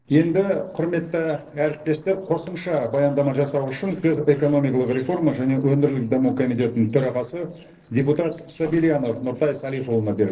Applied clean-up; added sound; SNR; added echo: neural separator model SepFormer DNS4.